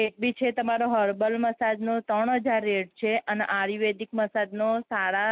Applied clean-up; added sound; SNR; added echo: none; none; none; none.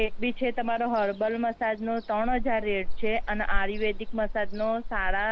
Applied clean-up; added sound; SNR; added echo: none; Ocean; 1 dB; none.